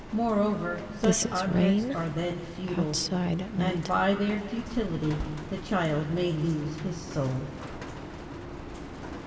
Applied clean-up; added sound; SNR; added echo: none; Rain; 3 dB; reverberation time 2.4 s.